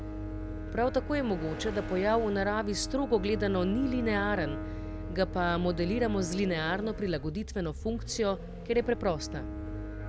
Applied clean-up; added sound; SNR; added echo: none; Vehicle + Bowed string instrument; 6 dB; none.